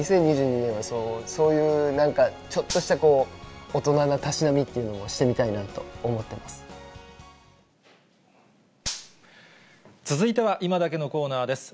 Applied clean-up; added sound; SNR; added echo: none; Gunshot, gunfire; 13 dB; none.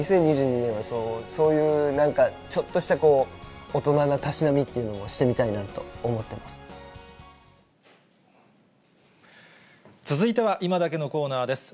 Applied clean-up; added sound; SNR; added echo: none; none; none; none.